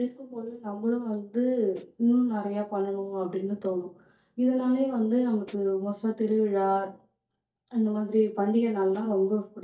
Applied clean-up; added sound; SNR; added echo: neural mask model DeepFilterNet 3.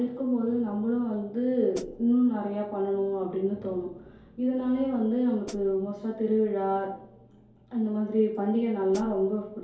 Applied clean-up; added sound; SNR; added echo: none; Hi-hat; 19 dB; reverberation time 2.4 s.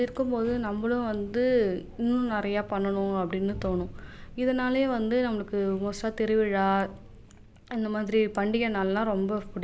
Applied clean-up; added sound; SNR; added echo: none; none; none; none.